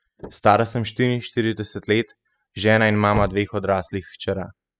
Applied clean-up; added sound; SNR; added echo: classical method spectral subtraction.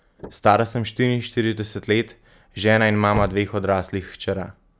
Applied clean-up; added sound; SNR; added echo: none; Slam / Car; 17 dB; none.